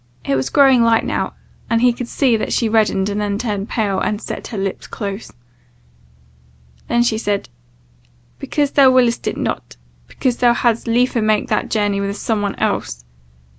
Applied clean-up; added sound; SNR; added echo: none; none; none; none.